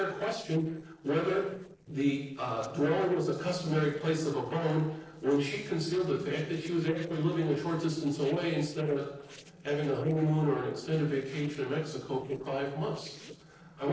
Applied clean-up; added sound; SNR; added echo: neural separator model SepFormer DNS4.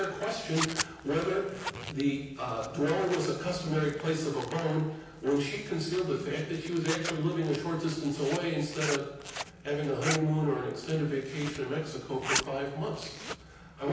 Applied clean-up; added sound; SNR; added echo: none; Zipper (clothing); 9 dB; reverberation time 0.9 s.